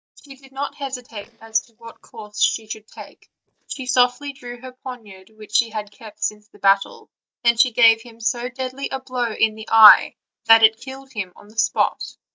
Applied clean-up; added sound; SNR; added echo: neural mask model DeepFilterNet 3.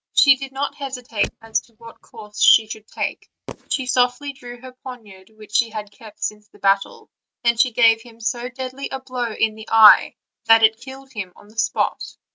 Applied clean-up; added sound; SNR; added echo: neural mask model RNNoise.